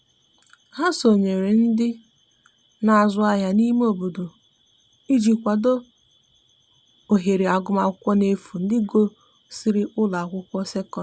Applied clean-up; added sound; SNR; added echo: none; none; none; none.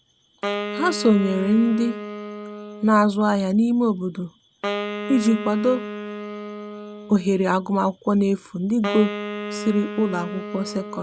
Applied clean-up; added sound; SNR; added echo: none; Wind instrument, woodwind instrument; 9 dB; none.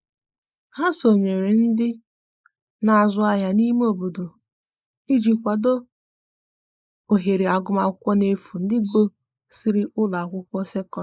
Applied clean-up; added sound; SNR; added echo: neural mask model Resemble Enhance denoiser.